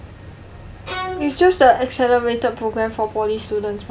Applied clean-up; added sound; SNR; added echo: none; Bowed string instrument; 9 dB; none.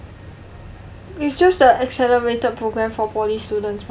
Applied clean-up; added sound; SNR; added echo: none; none; none; none.